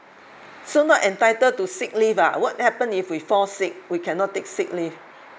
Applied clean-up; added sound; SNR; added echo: none; none; none; none.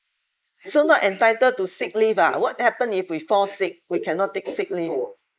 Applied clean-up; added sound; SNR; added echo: neural mask model Resemble Enhance denoiser.